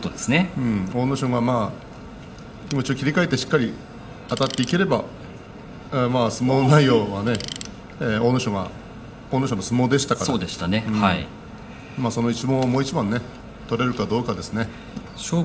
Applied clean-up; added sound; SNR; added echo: none; Tools; 14 dB; reverberation time 0.9 s.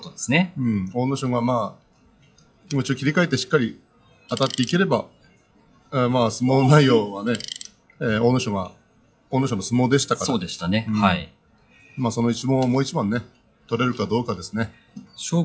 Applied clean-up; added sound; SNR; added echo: classical method WPE with log-MMSE.